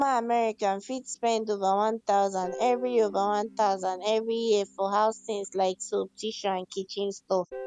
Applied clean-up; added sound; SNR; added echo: none; Guitar; 19 dB; none.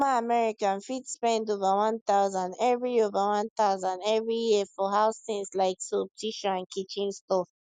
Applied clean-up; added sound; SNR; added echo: none; none; none; none.